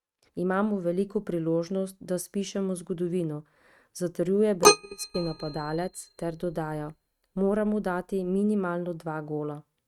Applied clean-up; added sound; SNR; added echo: neural mask model RNNoise.